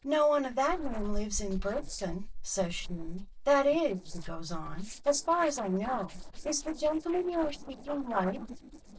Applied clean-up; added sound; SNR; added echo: neural separator model SepFormer DNS4.